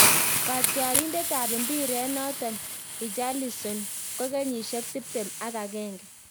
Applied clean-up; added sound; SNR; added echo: none; Hiss; -3 dB; none.